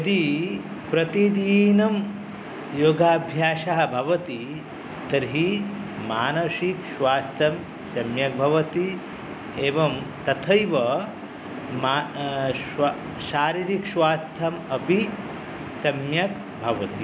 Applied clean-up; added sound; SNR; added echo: none; none; none; none.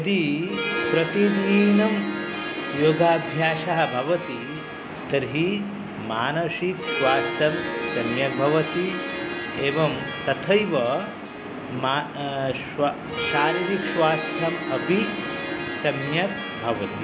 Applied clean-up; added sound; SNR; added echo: none; Harp; 6 dB; none.